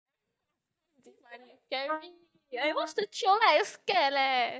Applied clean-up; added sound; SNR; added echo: neural mask model DeepFilterNet 3.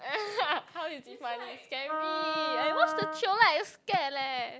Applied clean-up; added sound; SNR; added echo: none; Wind instrument, woodwind instrument; 3 dB; none.